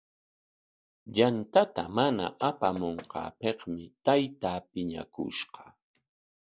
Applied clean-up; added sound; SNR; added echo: neural separator model SepFormer DNS4.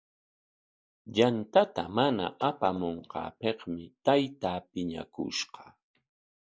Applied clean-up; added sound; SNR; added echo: neural mask model Resemble Enhance denoiser.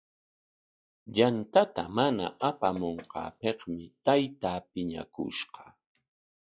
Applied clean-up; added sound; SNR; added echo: classical method log-MMSE.